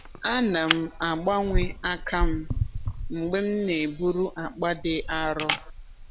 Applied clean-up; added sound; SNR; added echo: none; Camera; 3 dB; none.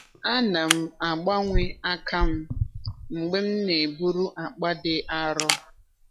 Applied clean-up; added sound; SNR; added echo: classical method log-MMSE.